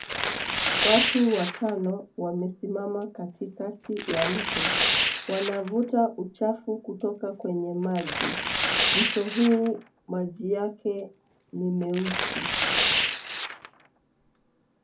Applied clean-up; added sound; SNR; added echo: none; Tearing; -2 dB; reverberation time 0.3 s.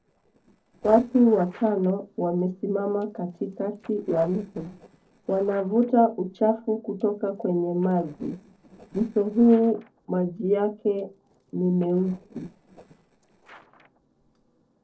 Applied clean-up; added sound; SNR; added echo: neural separator model SepFormer DNS4.